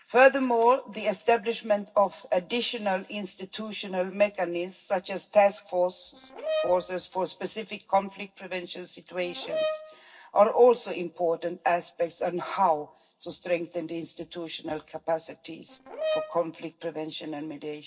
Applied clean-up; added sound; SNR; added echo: neural separator model SepFormer DNS4.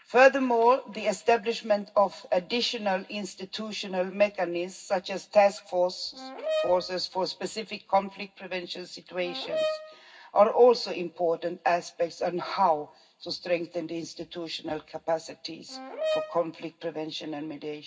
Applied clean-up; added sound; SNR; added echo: none; Brass instrument; 7 dB; reverberation time 0.4 s.